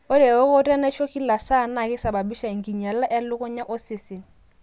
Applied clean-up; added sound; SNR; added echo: none; none; none; none.